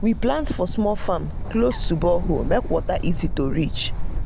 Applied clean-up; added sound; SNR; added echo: none; Bird; 2 dB; none.